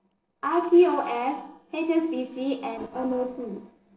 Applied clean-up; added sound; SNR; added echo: neural separator model SepFormer DNS4.